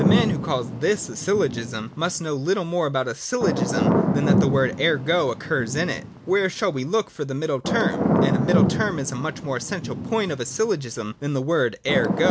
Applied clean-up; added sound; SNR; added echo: none; Thunder / Rain; 1 dB; none.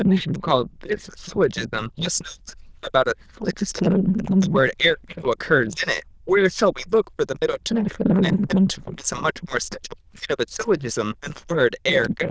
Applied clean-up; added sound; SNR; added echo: neural diffusion model UNIVERSE++.